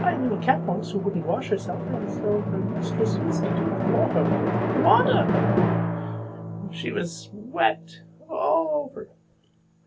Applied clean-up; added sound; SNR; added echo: none; Drum; 0 dB; none.